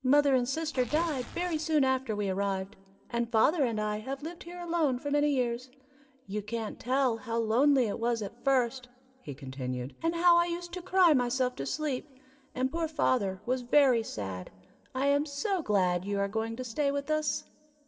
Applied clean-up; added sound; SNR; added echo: none; Tearing; 15 dB; reverberation time 0.3 s.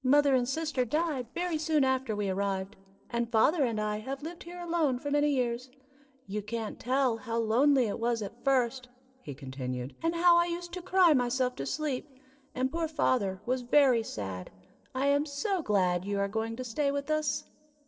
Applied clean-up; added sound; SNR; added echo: neural separator model SepFormer DNS4.